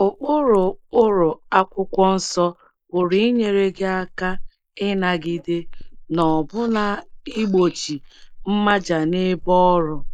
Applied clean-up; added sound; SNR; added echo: neural mask model Resemble Enhance denoiser.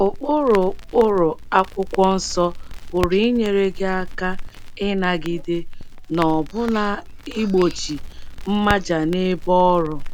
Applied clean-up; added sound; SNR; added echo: none; Crackle; 9 dB; none.